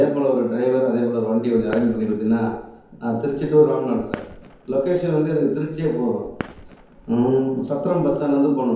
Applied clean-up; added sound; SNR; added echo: none; Fireworks; 19 dB; reverberation time 0.9 s.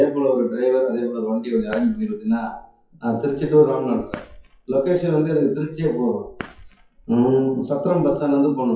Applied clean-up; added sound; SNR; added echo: classical method WPE with log-MMSE.